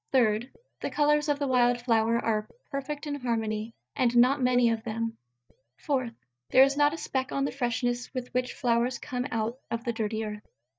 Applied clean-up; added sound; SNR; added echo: neural mask model DeepFilterNet 3.